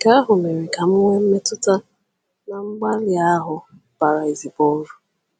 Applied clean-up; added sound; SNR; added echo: none; none; none; none.